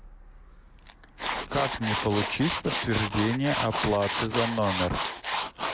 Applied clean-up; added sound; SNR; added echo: none; Tools; 3 dB; none.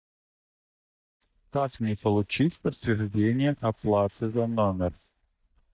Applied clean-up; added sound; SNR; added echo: neural mask model DeepFilterNet 3.